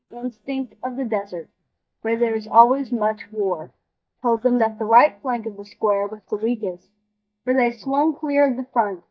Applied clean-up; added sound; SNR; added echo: neural mask model DeepFilterNet 3.